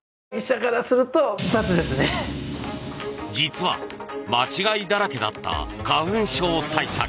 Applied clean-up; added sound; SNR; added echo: none; none; none; none.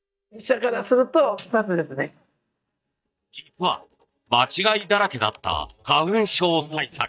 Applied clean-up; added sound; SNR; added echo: neural mask model DeepFilterNet 3.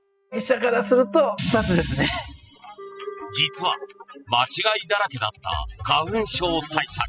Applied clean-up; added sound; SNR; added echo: classical method spectral subtraction.